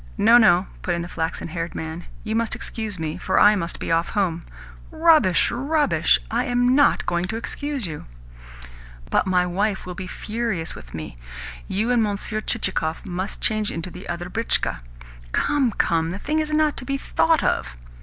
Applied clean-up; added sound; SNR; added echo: none; none; none; none.